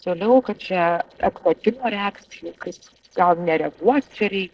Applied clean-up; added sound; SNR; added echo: neural separator model SepFormer DNS4.